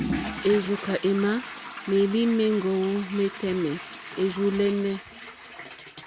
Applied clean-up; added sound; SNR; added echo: none; Toilet flush / Water; 10 dB; none.